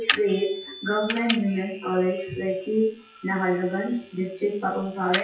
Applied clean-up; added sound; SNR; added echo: classical method WPE with log-MMSE.